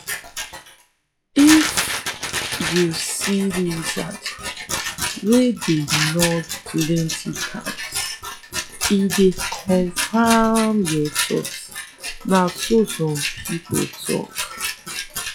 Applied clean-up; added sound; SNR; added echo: classical method log-MMSE.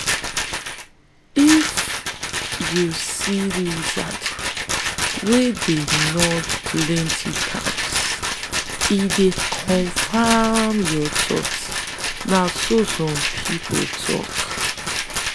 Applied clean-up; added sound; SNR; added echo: none; Rattle; 2 dB; none.